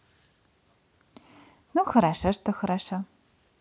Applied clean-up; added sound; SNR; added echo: none; none; none; none.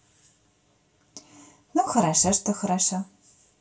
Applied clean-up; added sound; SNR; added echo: none; none; none; reverberation time 0.2 s.